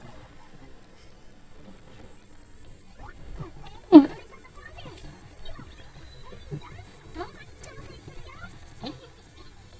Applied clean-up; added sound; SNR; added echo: neural mask model DeepFilterNet 3.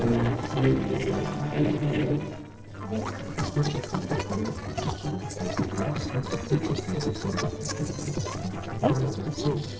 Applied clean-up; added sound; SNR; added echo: neural separator model SepFormer DNS4.